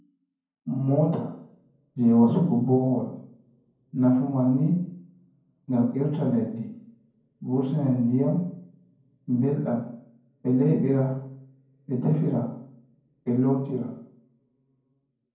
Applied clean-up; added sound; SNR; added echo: none; none; none; reverberation time 0.9 s.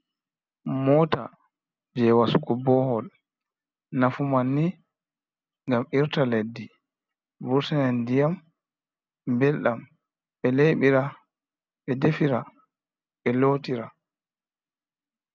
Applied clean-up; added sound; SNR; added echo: none; none; none; none.